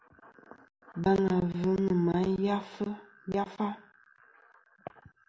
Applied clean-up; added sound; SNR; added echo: none; none; none; none.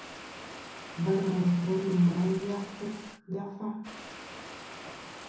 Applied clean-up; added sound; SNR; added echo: none; Water; 13 dB; reverberation time 0.6 s.